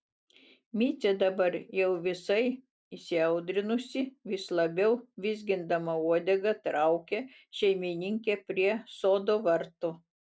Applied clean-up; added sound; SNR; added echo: none; none; none; none.